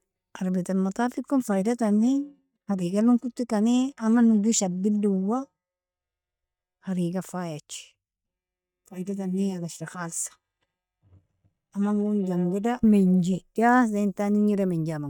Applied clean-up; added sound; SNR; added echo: neural mask model DeepFilterNet 3.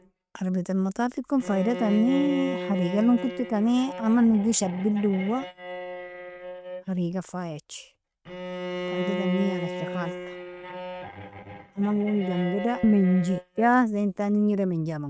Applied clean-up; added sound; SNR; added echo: neural mask model RNNoise.